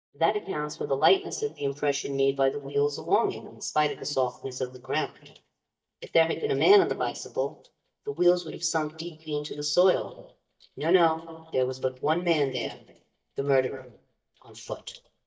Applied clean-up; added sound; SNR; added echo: neural mask model DeepFilterNet 3.